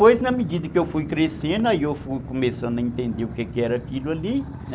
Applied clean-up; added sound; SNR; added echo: none; Motorcycle; 12 dB; none.